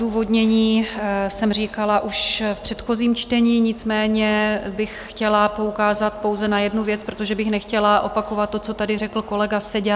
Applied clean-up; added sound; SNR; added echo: none; none; none; none.